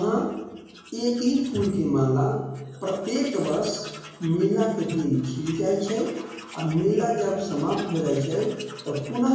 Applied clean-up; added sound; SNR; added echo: none; Tools; 20 dB; reverberation time 1.0 s.